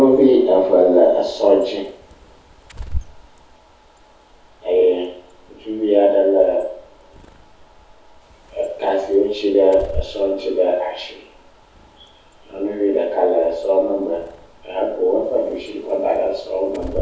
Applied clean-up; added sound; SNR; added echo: none; Bird; 16 dB; reverberation time 0.6 s.